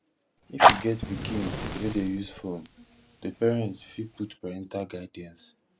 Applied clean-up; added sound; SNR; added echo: none; Fire; -5 dB; none.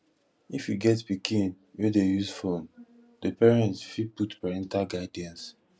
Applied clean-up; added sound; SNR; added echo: none; none; none; none.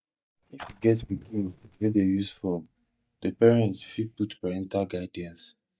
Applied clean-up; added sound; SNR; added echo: neural mask model DeepFilterNet 3.